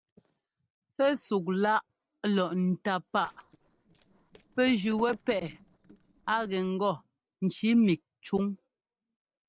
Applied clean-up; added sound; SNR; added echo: neural separator model SepFormer DNS4.